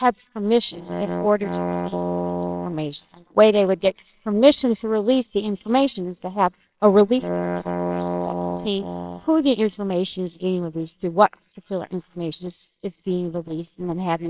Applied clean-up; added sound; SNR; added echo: neural separator model SepFormer WHAMR!.